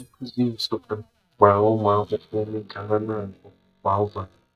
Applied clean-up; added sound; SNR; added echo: neural mask model DeepFilterNet 3.